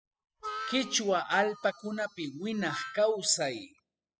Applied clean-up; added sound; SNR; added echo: classical method spectral subtraction.